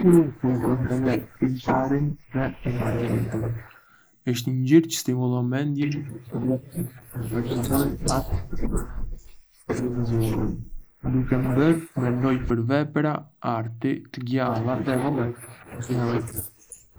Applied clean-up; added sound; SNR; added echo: neural mask model Resemble Enhance denoiser.